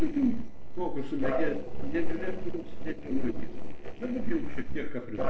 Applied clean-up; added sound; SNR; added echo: neural separator model SepFormer DNS4.